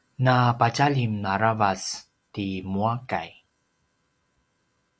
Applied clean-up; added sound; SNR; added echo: none; none; none; none.